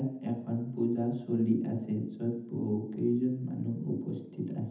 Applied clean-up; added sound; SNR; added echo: none; none; none; reverberation time 0.8 s.